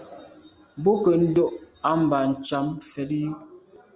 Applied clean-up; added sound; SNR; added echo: none; none; none; none.